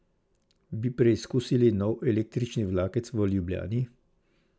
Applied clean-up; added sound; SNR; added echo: none; none; none; none.